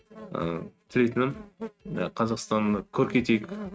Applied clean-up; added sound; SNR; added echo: neural mask model RNNoise.